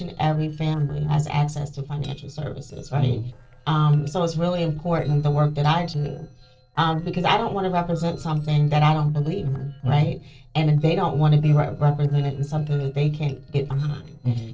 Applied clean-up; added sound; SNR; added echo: neural separator model SepFormer DNS4.